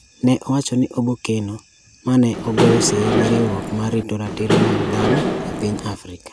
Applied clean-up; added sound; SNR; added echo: none; Engine / Mechanisms; 0 dB; none.